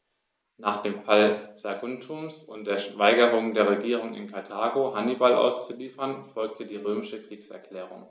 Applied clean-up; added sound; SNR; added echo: neural mask model Resemble Enhance denoiser.